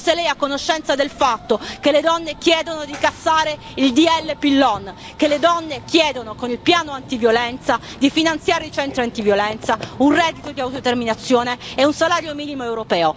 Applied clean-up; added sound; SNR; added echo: none; Run / Train; 18 dB; none.